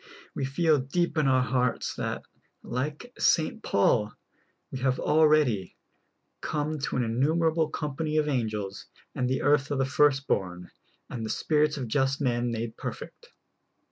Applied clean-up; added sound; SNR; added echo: none; none; none; none.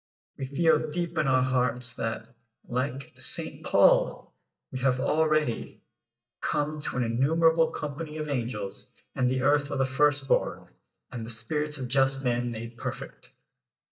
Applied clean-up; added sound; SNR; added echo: neural mask model DeepFilterNet 3.